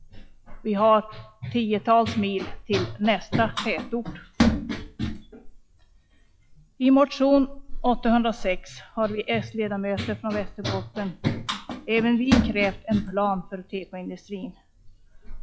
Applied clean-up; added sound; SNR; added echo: classical method log-MMSE.